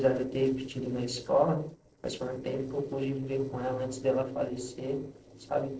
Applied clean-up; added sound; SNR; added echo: neural separator model SepFormer DNS4.